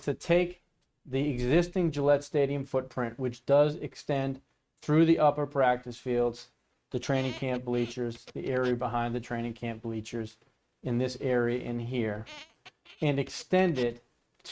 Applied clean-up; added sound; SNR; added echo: neural mask model RNNoise.